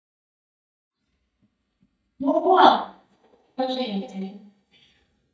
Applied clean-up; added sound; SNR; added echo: neural mask model DeepFilterNet 3.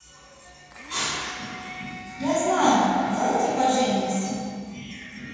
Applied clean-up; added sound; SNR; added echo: none; Domestic sounds, home sounds; 20 dB; reverberation time 2.1 s.